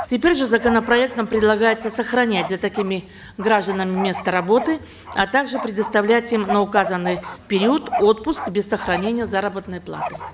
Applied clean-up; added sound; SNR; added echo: none; Bark; 11 dB; none.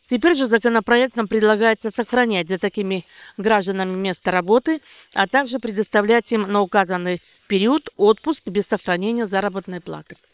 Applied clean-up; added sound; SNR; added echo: neural separator model SepFormer WHAM!.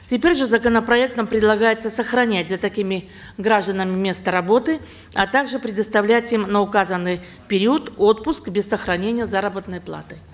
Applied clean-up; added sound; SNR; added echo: none; none; none; none.